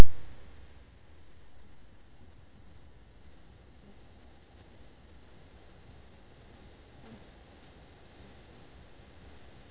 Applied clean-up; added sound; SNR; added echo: neural mask model DeepFilterNet 3.